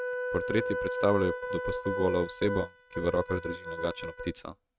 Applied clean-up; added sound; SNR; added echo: neural mask model RNNoise.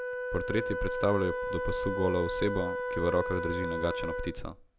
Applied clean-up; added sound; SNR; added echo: none; Wind instrument, woodwind instrument; 2 dB; none.